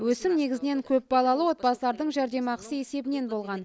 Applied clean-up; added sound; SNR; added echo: none; none; none; none.